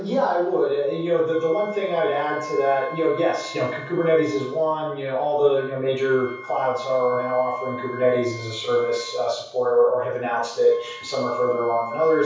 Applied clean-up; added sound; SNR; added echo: none; Wind instrument, woodwind instrument; 16 dB; reverberation time 0.6 s.